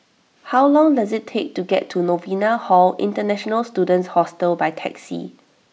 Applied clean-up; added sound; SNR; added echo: none; none; none; none.